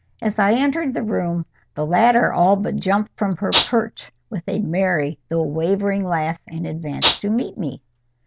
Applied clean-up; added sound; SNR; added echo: none; Rattle (instrument); -1 dB; none.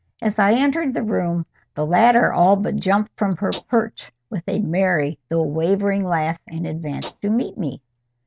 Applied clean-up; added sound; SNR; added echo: neural mask model RNNoise.